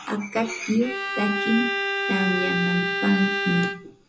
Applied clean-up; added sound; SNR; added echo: none; Bowed string instrument; 1 dB; reverberation time 0.2 s.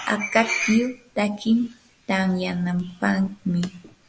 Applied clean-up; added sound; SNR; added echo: none; none; none; none.